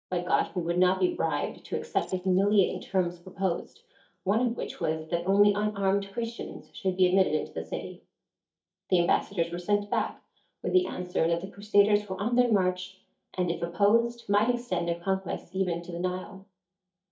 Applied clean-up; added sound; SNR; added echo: neural mask model DeepFilterNet 3.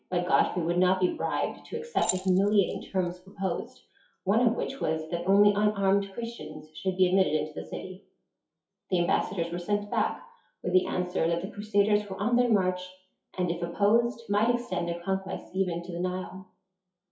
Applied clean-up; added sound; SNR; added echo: classical method WPE with log-MMSE.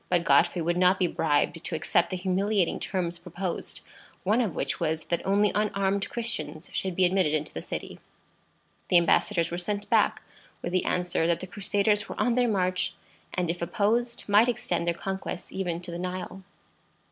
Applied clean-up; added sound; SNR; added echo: none; none; none; none.